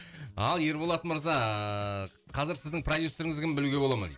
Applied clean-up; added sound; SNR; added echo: none; none; none; none.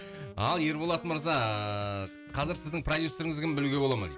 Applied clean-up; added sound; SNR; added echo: none; Bowed string instrument + Wind instrument, woodwind instrument; 15 dB; none.